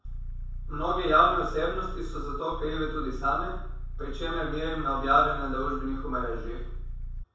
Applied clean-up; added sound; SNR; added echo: none; Idling / Car; 5 dB; reverberation time 0.7 s.